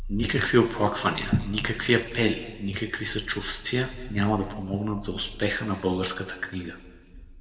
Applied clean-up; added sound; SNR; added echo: none; Purr; 14 dB; reverberation time 1.6 s.